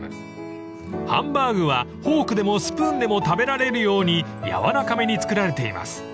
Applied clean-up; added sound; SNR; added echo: none; none; none; none.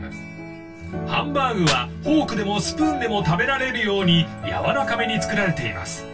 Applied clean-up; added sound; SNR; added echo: none; Fire; 17 dB; reverberation time 0.1 s.